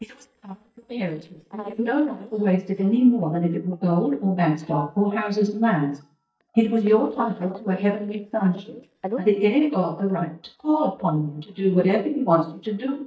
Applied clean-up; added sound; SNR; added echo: neural mask model DeepFilterNet 3.